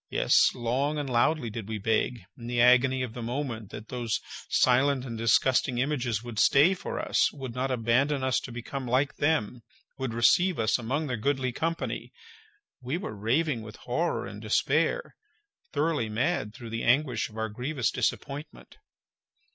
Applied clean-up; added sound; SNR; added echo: none; none; none; none.